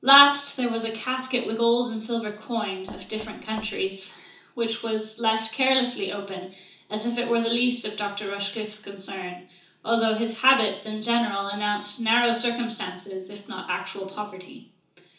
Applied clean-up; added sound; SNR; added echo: none; Knock; 19 dB; reverberation time 0.6 s.